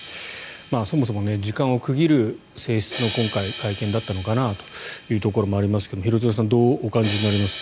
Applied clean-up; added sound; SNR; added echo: none; Crash cymbal; 15 dB; none.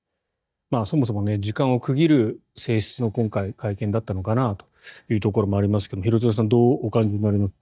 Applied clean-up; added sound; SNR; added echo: neural mask model DeepFilterNet 3.